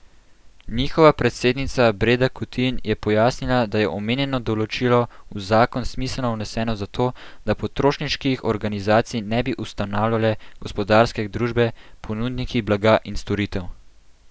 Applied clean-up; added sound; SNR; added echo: none; none; none; none.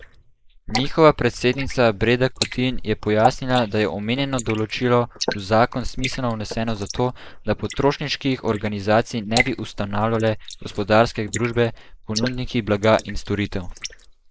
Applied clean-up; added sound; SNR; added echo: neural mask model Resemble Enhance denoiser.